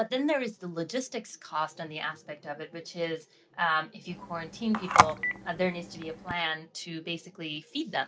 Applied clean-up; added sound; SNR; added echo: none; Telephone; -4 dB; none.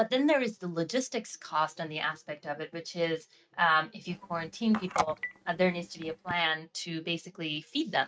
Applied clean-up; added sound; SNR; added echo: neural mask model RNNoise.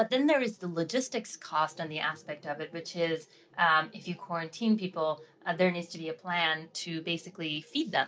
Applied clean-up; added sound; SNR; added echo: none; none; none; none.